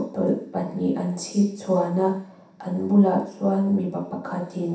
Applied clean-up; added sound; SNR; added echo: none; none; none; reverberation time 0.7 s.